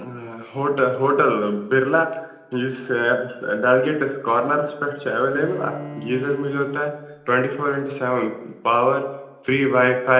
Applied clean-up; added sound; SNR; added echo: none; Bowed string instrument; 16 dB; reverberation time 0.8 s.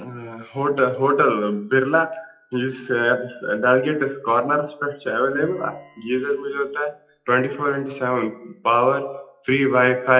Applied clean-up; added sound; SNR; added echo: classical method WPE with log-MMSE.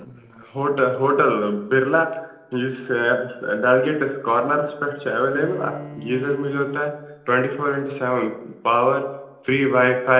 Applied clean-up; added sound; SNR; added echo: neural separator model SepFormer DNS4.